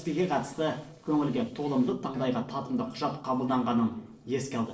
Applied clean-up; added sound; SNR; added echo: neural separator model SepFormer DNS4.